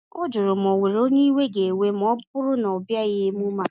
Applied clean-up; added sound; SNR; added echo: none; none; none; none.